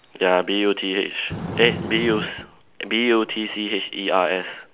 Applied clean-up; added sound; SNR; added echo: none; Fire; 11 dB; none.